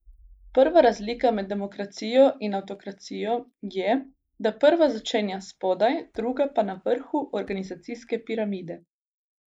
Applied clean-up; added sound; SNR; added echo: neural mask model Resemble Enhance denoiser.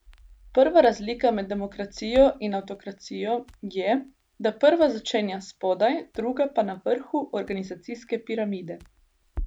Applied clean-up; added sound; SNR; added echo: none; Crackle; 20 dB; none.